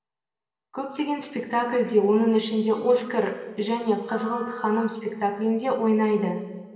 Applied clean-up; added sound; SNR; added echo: none; Wind instrument, woodwind instrument; 16 dB; reverberation time 1.4 s.